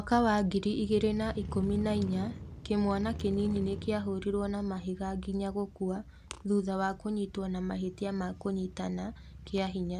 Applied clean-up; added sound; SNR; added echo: none; Motorcycle; 12 dB; none.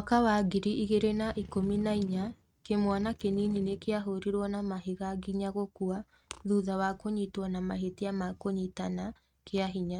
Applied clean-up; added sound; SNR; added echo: neural mask model RNNoise.